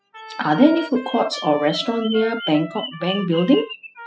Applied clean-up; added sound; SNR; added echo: classical method spectral subtraction.